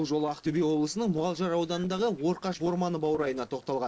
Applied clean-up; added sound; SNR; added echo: neural separator model SepFormer DNS4.